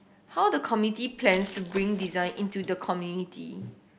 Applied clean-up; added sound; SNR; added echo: none; Glass; 18 dB; none.